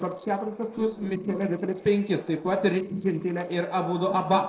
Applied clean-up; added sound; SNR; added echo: neural separator model SepFormer DNS4.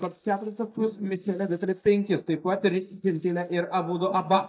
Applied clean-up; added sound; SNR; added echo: neural mask model DeepFilterNet 3.